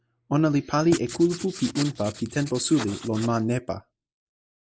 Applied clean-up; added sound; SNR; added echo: neural mask model Resemble Enhance denoiser.